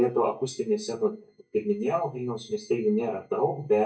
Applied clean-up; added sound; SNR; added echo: neural mask model DeepFilterNet 3.